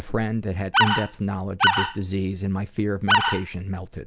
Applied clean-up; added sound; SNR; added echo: neural mask model Resemble Enhance denoiser.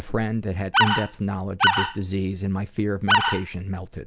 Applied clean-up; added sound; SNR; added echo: none; Animal; -4 dB; none.